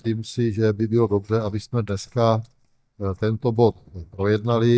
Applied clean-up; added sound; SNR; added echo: neural mask model DeepFilterNet 3.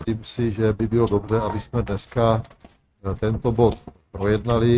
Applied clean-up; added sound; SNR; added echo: neural mask model RNNoise.